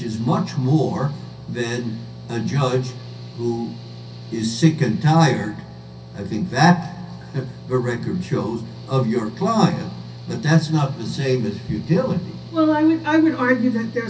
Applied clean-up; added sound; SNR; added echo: none; Mechanical fan / Engine; 16 dB; reverberation time 0.3 s.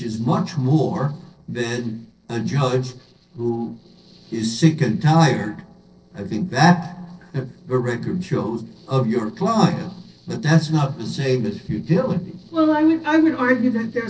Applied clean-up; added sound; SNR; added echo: neural separator model SepFormer DNS4.